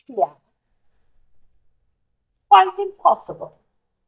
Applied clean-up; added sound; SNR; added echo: neural mask model DeepFilterNet 3.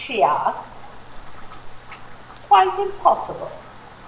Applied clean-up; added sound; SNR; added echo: none; Rain; 14 dB; reverberation time 1.3 s.